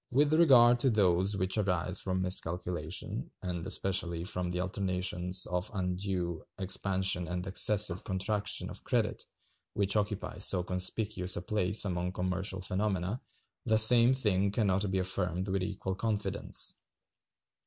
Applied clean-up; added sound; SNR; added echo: neural mask model Resemble Enhance denoiser.